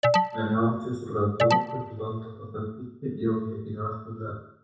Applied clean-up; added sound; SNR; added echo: none; Alarm; -3 dB; reverberation time 0.7 s.